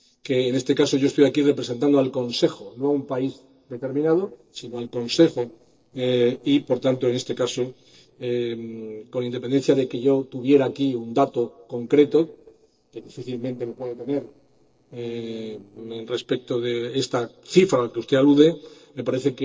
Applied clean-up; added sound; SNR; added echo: neural separator model SepFormer DNS4.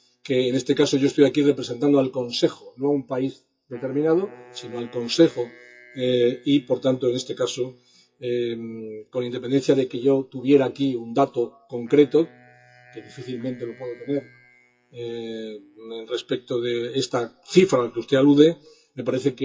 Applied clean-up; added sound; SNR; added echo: classical method WPE with log-MMSE.